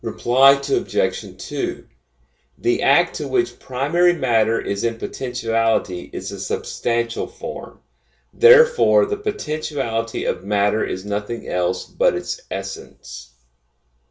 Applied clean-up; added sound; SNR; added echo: none; none; none; reverberation time 0.2 s.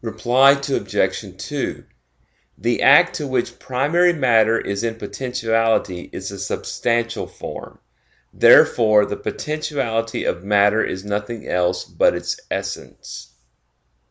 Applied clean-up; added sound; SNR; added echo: none; none; none; none.